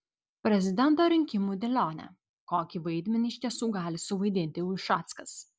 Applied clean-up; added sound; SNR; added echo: none; none; none; none.